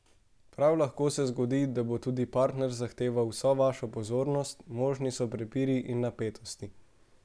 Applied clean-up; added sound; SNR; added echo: none; none; none; none.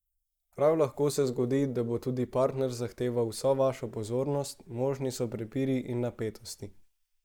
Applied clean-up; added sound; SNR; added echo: neural mask model Resemble Enhance denoiser.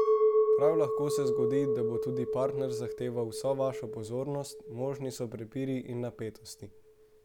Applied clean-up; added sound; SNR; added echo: none; Chink, clink; -3 dB; none.